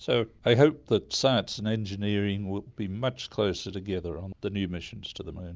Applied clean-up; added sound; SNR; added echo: none; none; none; none.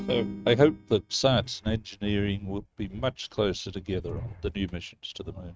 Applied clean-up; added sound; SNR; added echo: neural mask model RNNoise.